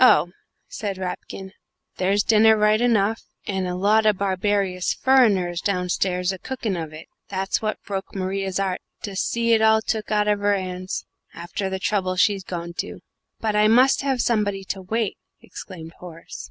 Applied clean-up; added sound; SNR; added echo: none; none; none; none.